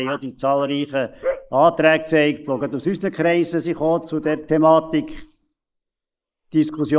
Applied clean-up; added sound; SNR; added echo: neural mask model Resemble Enhance denoiser.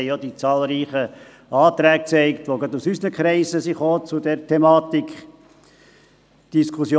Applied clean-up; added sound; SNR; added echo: none; none; none; none.